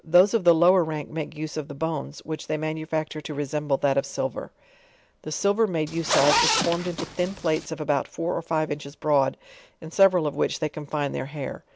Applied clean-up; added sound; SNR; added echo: none; Zipper (clothing); 2 dB; none.